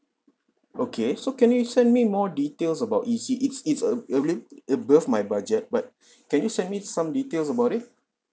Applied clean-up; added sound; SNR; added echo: none; none; none; none.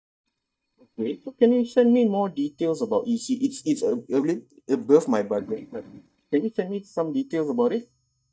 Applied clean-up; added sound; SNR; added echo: neural mask model DeepFilterNet 3.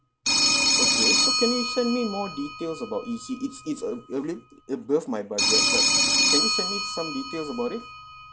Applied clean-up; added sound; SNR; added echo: none; Telephone; -5 dB; none.